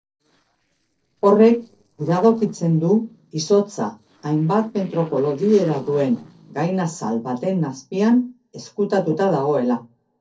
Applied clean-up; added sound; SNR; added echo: neural separator model SepFormer DNS4.